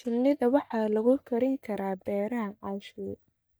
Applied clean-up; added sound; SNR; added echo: neural mask model DeepFilterNet 3.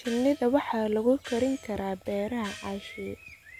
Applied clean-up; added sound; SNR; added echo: none; Gong + Bird; 18 dB; none.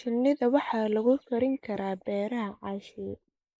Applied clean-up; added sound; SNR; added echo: neural mask model Resemble Enhance denoiser.